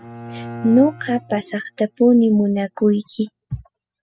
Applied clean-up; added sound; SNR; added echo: classical method spectral subtraction.